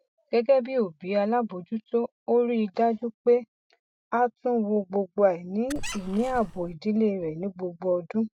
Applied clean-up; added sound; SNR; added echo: none; Squeak; 10 dB; none.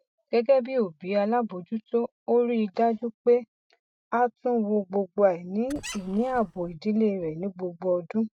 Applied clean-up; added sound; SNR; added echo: neural mask model RNNoise.